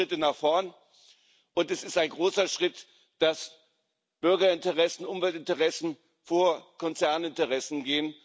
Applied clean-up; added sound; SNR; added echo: none; none; none; none.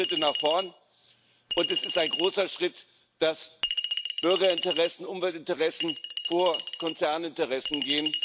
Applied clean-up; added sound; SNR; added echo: none; Chink, clink; 5 dB; none.